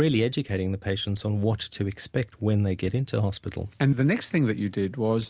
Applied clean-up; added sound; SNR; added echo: none; none; none; none.